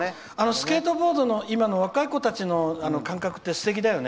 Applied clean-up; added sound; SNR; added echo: none; none; none; none.